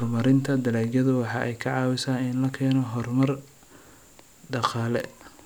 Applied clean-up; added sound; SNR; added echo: none; none; none; none.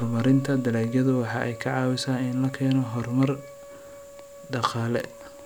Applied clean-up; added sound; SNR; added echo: none; Wind instrument, woodwind instrument; 18 dB; none.